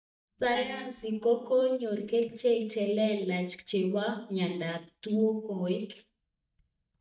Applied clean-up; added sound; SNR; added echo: neural mask model DeepFilterNet 3.